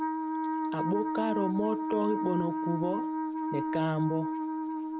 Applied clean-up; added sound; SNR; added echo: none; Wind instrument, woodwind instrument; -1 dB; none.